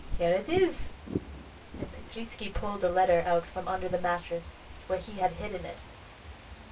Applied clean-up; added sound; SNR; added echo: none; Fireworks / Ocean; 12 dB; reverberation time 0.2 s.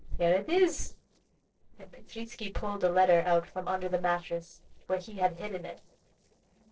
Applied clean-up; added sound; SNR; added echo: neural separator model SepFormer DNS4.